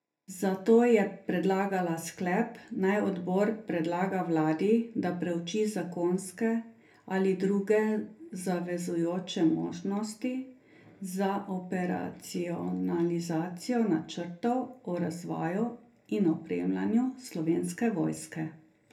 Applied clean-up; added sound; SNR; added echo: none; none; none; reverberation time 0.3 s.